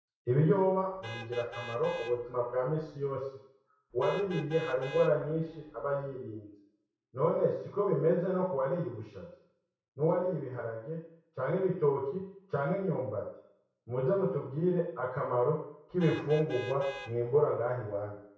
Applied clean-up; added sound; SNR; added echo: none; Vehicle horn, car horn, honking; 15 dB; reverberation time 0.6 s.